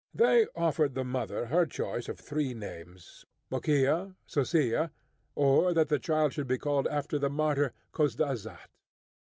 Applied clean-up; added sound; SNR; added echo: none; none; none; none.